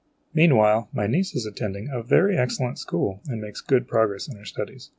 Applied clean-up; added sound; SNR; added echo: none; none; none; none.